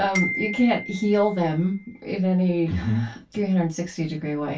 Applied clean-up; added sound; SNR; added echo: none; Glockenspiel; 11 dB; reverberation time 0.2 s.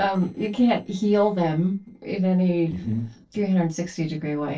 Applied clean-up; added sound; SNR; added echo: neural separator model SepFormer DNS4.